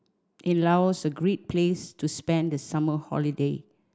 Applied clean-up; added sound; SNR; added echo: none; none; none; none.